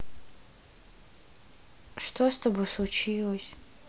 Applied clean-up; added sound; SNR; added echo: none; none; none; none.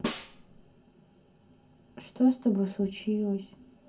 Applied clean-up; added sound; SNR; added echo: none; Snare drum; 8 dB; reverberation time 0.3 s.